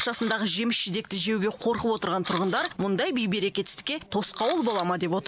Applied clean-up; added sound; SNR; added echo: none; Camera; 16 dB; none.